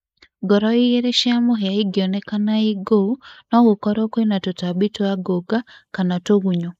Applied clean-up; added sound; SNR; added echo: neural mask model Resemble Enhance denoiser.